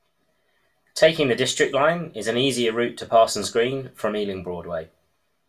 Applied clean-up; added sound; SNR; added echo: none; none; none; reverberation time 0.2 s.